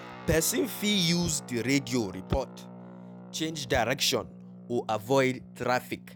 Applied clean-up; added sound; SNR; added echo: none; Guitar; 16 dB; none.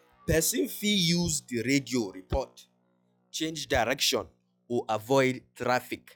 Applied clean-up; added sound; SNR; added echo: classical method log-MMSE.